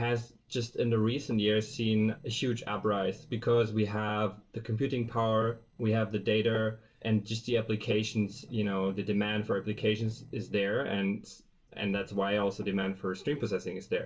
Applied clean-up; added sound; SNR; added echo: neural separator model SepFormer DNS4.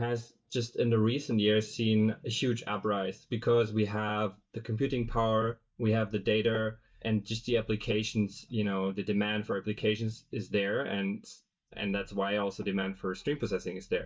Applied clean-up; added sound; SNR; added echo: neural mask model DeepFilterNet 3.